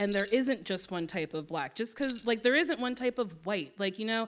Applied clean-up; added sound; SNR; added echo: none; Keys jangling; 13 dB; none.